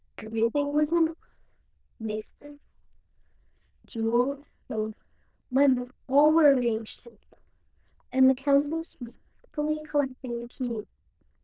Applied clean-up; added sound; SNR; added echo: neural diffusion model UNIVERSE++.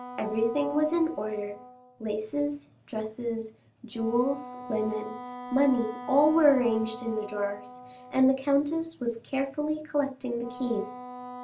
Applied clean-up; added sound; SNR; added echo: none; Wind instrument, woodwind instrument; 15 dB; none.